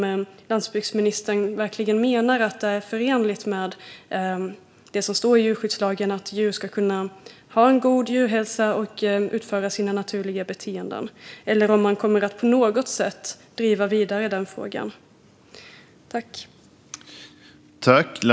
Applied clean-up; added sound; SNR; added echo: none; none; none; none.